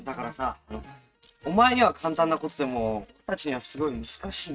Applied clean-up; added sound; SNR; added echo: neural mask model RNNoise.